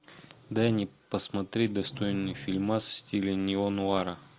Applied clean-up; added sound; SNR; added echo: none; none; none; none.